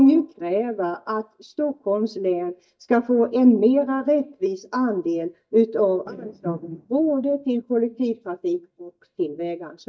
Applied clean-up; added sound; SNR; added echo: neural mask model DeepFilterNet 3.